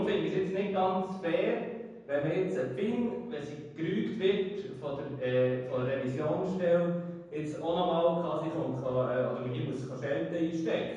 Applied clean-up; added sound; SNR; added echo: none; none; none; reverberation time 1.1 s.